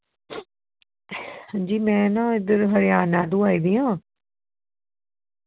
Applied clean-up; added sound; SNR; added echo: none; none; none; none.